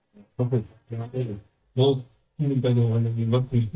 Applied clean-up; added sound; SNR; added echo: neural mask model DeepFilterNet 3.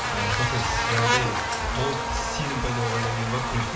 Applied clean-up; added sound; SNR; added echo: none; Buzz; -2 dB; reverberation time 0.7 s.